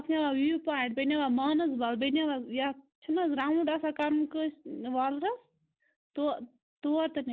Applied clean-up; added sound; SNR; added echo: none; none; none; none.